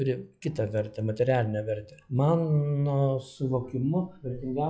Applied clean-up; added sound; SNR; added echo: classical method log-MMSE.